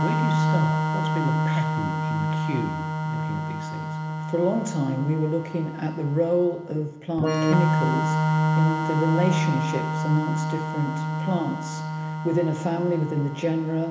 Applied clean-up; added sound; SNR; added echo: none; Organ; -2 dB; reverberation time 1.0 s.